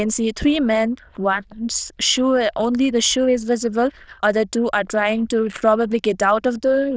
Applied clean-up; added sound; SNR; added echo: neural diffusion model UNIVERSE++.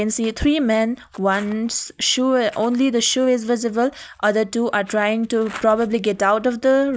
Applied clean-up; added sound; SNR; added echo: none; none; none; none.